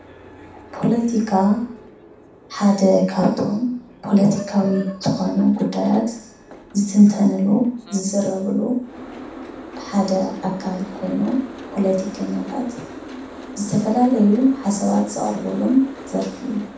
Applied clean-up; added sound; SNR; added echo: none; Boat, Water vehicle; 16 dB; reverberation time 0.7 s.